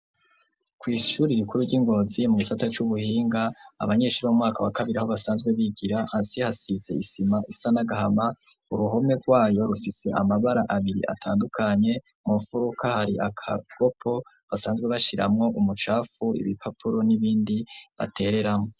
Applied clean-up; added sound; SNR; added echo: none; none; none; none.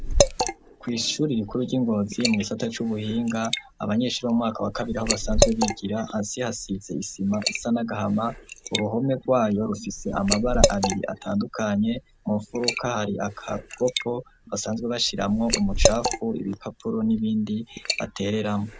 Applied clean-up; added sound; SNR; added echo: none; Liquid; 3 dB; none.